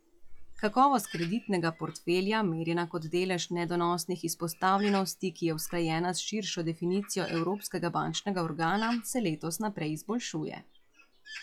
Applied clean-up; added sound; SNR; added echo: classical method log-MMSE.